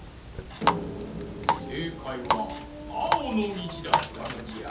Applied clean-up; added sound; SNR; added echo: none; Water tap, faucet; -2 dB; reverberation time 0.7 s.